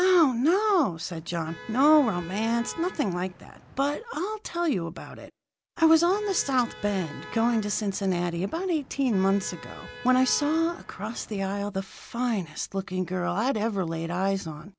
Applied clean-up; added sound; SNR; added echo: none; Motor vehicle (road); 18 dB; none.